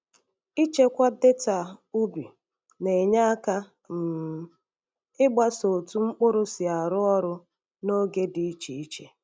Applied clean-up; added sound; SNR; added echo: none; none; none; none.